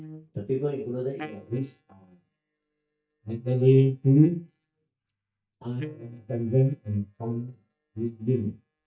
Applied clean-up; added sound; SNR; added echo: neural mask model DeepFilterNet 3.